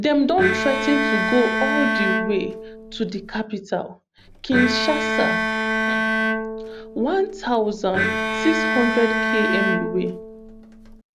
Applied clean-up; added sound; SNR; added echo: none; Bowed string instrument; 0 dB; none.